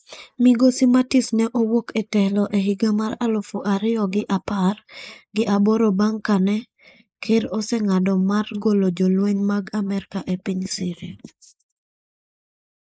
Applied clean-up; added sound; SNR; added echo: neural mask model Resemble Enhance denoiser.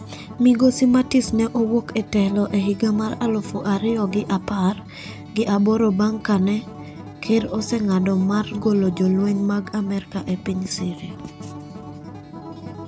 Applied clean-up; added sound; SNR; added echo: none; Acoustic guitar; 14 dB; none.